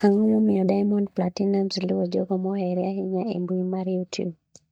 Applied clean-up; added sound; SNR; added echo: neural mask model DeepFilterNet 3.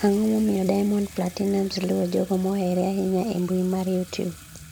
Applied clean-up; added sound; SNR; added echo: none; Sink (filling or washing) / Water tap, faucet; 20 dB; none.